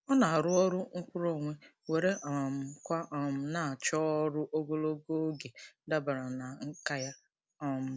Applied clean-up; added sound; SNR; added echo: none; none; none; none.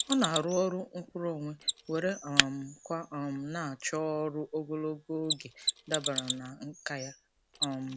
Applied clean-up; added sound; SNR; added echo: none; Mechanisms; 3 dB; none.